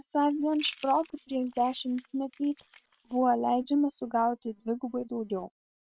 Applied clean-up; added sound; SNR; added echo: neural separator model SepFormer WHAM!.